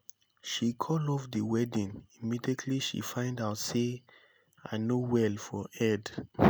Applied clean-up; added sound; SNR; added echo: none; none; none; none.